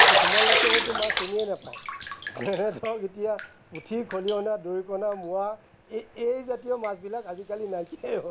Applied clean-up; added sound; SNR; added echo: none; Bathtub (filling or washing); -4 dB; none.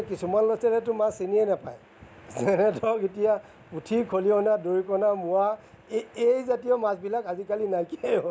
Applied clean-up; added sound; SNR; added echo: none; none; none; none.